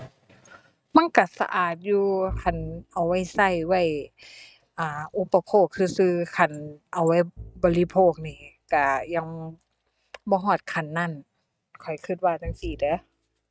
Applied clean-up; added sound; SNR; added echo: neural mask model RNNoise.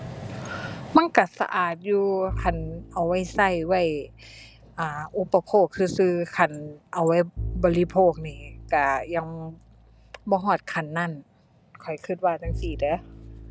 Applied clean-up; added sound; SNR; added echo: none; Bowed string instrument; 14 dB; none.